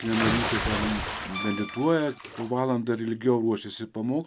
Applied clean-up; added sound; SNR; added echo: none; Bathtub (filling or washing) / Splash, splatter + Guitar; 5 dB; none.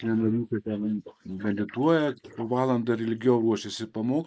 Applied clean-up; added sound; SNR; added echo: neural mask model Resemble Enhance denoiser.